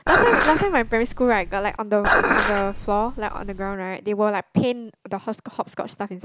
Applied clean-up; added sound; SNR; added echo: none; Dishes, pots, and pans; 0 dB; none.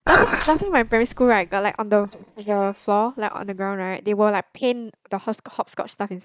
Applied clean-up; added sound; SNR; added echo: neural mask model DeepFilterNet 3.